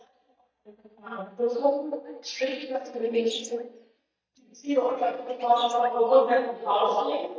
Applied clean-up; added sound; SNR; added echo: neural mask model DeepFilterNet 3.